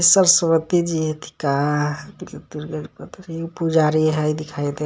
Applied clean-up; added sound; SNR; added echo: none; none; none; none.